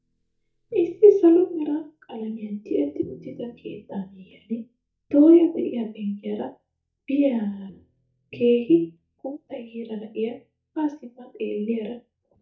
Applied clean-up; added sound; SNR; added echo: neural mask model DeepFilterNet 3.